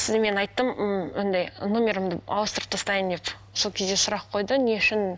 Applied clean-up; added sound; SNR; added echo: none; none; none; none.